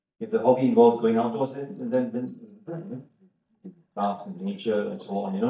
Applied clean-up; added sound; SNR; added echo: neural mask model DeepFilterNet 3.